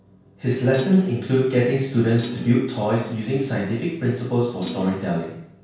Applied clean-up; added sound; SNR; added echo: none; Thump, thud; 11 dB; reverberation time 0.7 s.